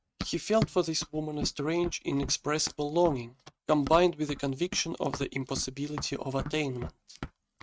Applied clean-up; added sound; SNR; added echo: neural mask model RNNoise.